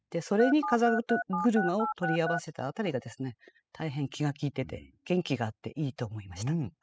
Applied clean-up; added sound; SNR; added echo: classical method spectral subtraction.